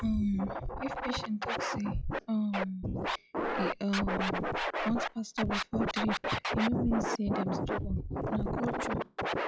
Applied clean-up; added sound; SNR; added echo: classical method log-MMSE.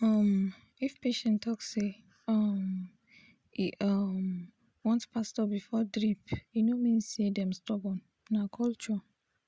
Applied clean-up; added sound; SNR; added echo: none; none; none; none.